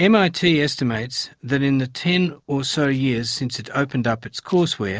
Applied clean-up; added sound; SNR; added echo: neural separator model SepFormer DNS4.